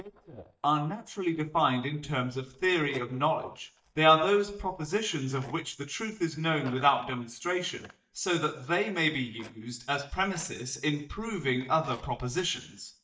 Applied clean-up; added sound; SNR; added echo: neural mask model DeepFilterNet 3.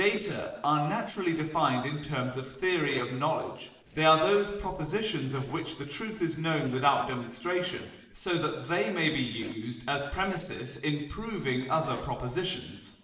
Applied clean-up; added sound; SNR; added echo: neural separator model SepFormer DNS4.